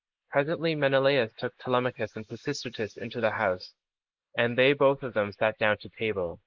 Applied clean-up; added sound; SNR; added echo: neural mask model Resemble Enhance denoiser.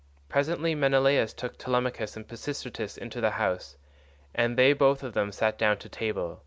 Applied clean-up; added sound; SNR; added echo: none; none; none; none.